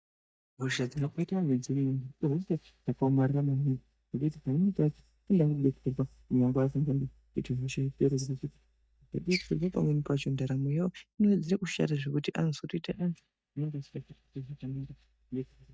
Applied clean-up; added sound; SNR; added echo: neural mask model DeepFilterNet 3.